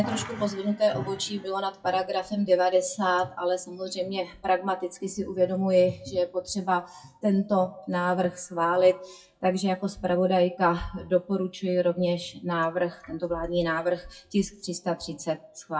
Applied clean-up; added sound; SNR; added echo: classical method WPE with log-MMSE.